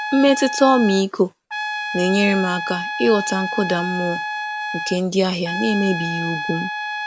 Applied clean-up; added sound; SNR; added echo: none; Trumpet; 6 dB; none.